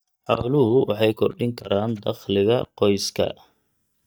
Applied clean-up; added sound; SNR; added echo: neural mask model DeepFilterNet 3.